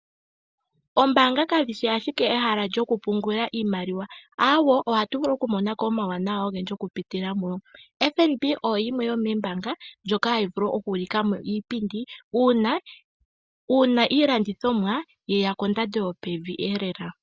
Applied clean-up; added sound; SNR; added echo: none; none; none; none.